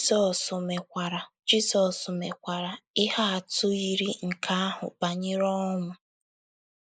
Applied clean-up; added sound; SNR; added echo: neural mask model Resemble Enhance denoiser.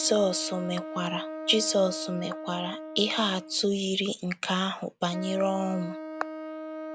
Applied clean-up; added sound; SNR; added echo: none; Wind instrument, woodwind instrument; 10 dB; none.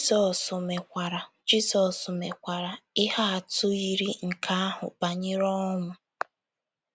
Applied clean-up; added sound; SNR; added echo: none; none; none; none.